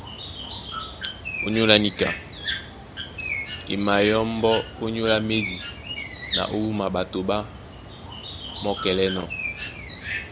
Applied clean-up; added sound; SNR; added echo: none; Bird; 7 dB; none.